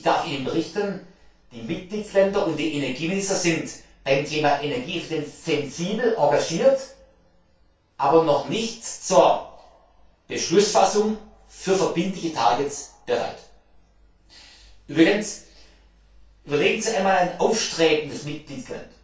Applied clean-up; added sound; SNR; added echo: none; none; none; reverberation time 0.3 s.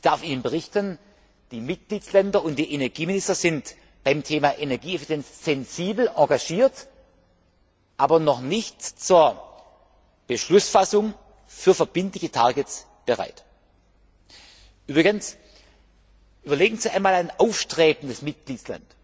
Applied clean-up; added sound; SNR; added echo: none; none; none; none.